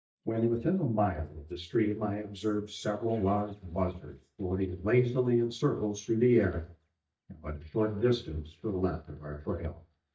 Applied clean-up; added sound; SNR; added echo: neural mask model DeepFilterNet 3.